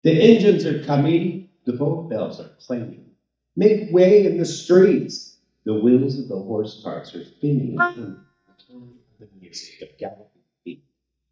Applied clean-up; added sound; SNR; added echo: neural mask model DeepFilterNet 3.